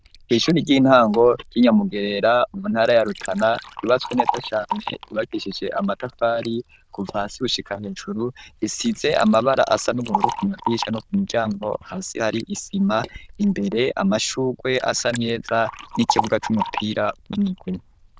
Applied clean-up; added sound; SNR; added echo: neural diffusion model UNIVERSE++.